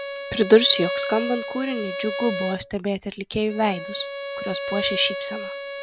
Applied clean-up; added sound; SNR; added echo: none; Bowed string instrument; 6 dB; none.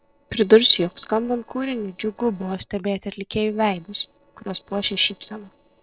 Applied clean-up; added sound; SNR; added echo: neural separator model SepFormer DNS4.